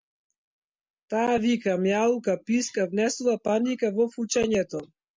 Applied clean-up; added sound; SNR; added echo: none; none; none; none.